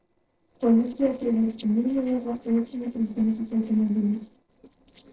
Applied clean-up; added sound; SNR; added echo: neural separator model SepFormer DNS4.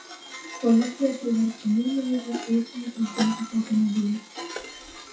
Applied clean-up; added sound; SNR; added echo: classical method WPE with log-MMSE.